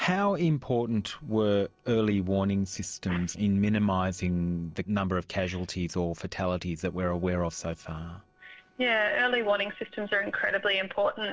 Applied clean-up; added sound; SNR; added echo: neural separator model SepFormer DNS4.